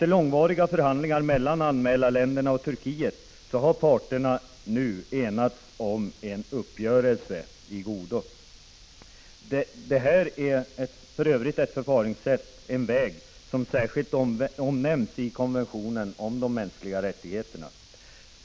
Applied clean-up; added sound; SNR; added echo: none; none; none; none.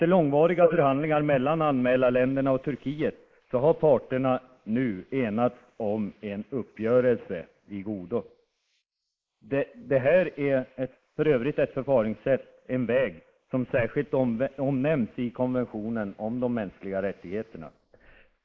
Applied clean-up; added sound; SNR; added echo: neural mask model Resemble Enhance denoiser.